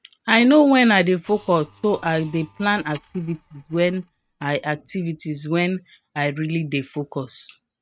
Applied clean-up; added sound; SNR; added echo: neural mask model RNNoise.